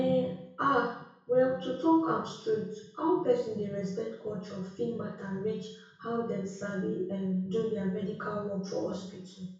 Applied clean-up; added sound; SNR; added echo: none; none; none; reverberation time 0.6 s.